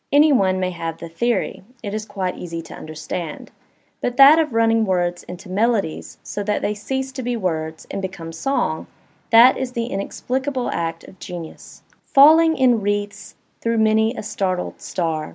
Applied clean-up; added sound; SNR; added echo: none; none; none; none.